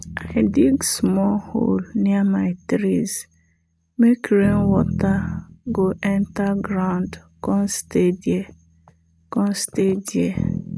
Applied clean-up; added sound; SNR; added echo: neural mask model RNNoise.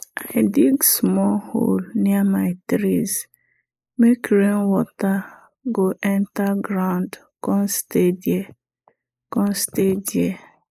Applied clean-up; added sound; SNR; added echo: neural mask model Resemble Enhance denoiser.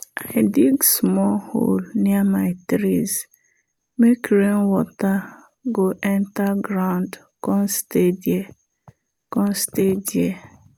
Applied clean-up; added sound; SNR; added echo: none; none; none; none.